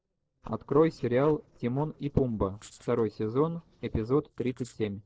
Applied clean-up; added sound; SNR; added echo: neural separator model SepFormer DNS4.